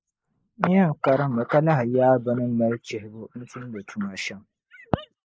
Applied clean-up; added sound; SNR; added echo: neural mask model Resemble Enhance denoiser.